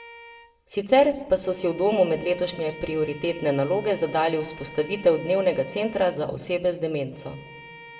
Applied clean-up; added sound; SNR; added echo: none; Bowed string instrument; 20 dB; reverberation time 1.2 s.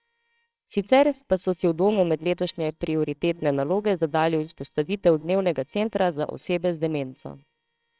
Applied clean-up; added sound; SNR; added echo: neural separator model SepFormer WHAMR!.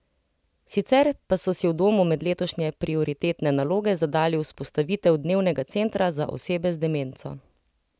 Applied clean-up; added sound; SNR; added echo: none; none; none; none.